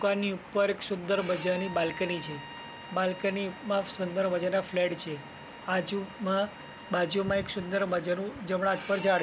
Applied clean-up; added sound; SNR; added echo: none; Bowed string instrument; 17 dB; none.